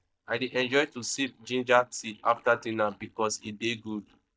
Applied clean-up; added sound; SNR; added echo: neural mask model DeepFilterNet 3.